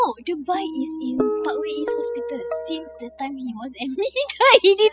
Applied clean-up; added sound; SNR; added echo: classical method spectral subtraction.